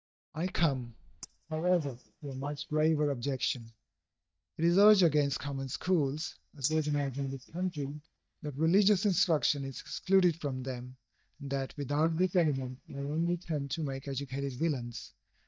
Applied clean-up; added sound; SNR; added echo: neural mask model DeepFilterNet 3.